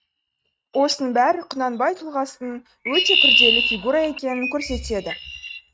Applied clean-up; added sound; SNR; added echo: neural mask model RNNoise.